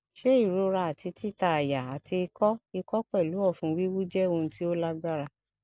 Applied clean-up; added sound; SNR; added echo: none; none; none; none.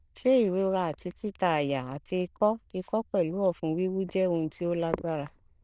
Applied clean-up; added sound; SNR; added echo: neural diffusion model UNIVERSE++.